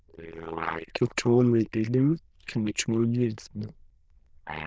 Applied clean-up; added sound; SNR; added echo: neural diffusion model UNIVERSE++.